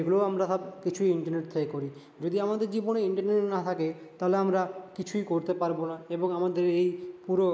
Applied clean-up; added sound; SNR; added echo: neural mask model Resemble Enhance denoiser.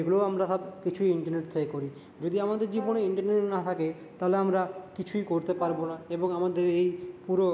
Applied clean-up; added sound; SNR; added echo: none; Brass instrument; 15 dB; none.